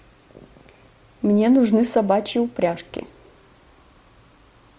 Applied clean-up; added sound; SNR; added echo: none; none; none; none.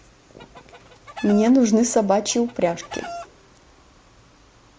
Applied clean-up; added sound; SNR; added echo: none; Chicken, rooster; 16 dB; none.